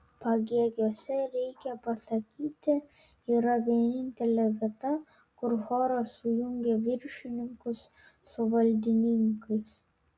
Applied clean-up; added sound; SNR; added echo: none; none; none; none.